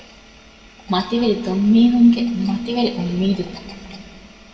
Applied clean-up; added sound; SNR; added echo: none; none; none; reverberation time 2.0 s.